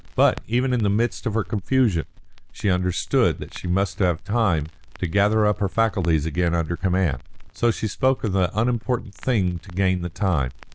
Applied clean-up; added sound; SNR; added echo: none; Crackle; 17 dB; none.